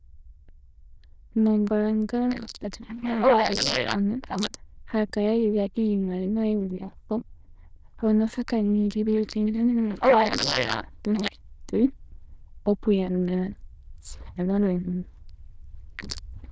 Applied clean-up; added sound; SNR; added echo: neural diffusion model UNIVERSE++.